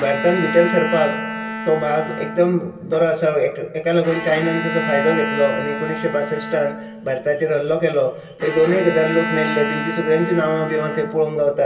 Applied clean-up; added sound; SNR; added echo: none; Bowed string instrument; 8 dB; reverberation time 0.2 s.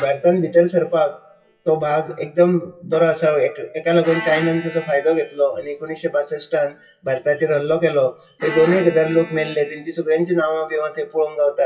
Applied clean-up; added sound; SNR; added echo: classical method WPE with log-MMSE.